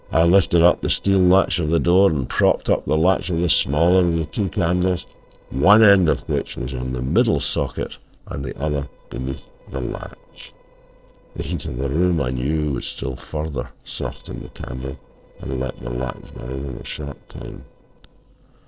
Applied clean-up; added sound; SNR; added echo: neural separator model SepFormer DNS4.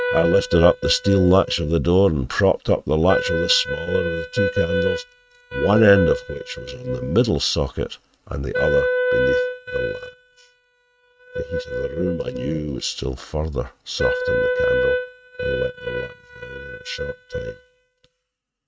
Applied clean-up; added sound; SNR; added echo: neural mask model RNNoise.